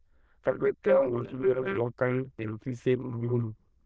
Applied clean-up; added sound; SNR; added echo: neural diffusion model UNIVERSE++.